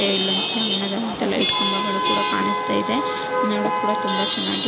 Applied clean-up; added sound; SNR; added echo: none; Chatter / Traffic noise, roadway noise / Vehicle horn, car horn, honking / Engine; -3 dB; none.